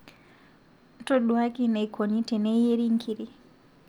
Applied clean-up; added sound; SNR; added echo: none; none; none; none.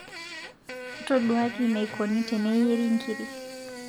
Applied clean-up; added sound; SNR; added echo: none; Fart; 11 dB; none.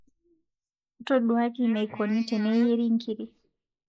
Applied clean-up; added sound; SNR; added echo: neural mask model Resemble Enhance denoiser.